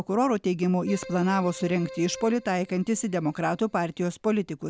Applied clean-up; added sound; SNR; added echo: none; Keyboard (musical); 18 dB; none.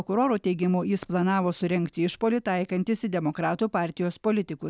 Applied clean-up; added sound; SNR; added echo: none; none; none; none.